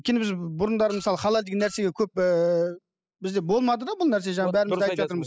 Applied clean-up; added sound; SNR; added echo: classical method spectral subtraction.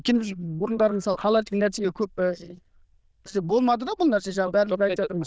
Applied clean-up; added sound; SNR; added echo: neural diffusion model UNIVERSE++.